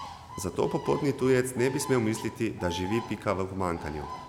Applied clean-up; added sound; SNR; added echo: none; Bird; 13 dB; none.